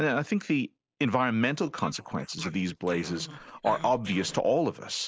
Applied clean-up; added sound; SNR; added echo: neural mask model Resemble Enhance denoiser.